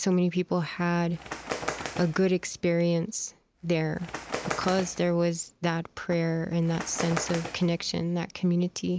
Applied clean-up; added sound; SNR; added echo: none; Bird; 11 dB; none.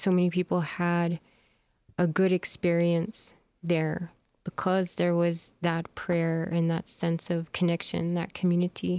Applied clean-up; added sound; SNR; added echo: none; none; none; none.